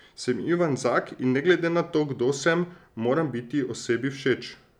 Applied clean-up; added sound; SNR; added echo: none; none; none; none.